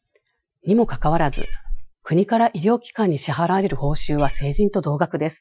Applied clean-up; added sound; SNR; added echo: classical method Wiener filter.